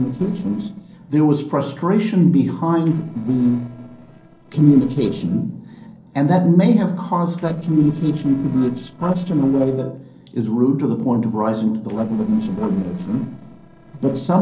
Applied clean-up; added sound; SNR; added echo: neural separator model SepFormer DNS4.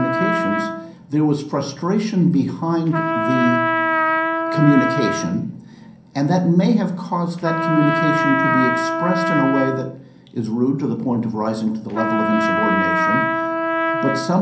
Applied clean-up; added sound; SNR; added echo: none; Trumpet; 2 dB; reverberation time 0.6 s.